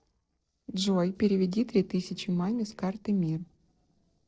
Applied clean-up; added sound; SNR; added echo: neural separator model SepFormer DNS4.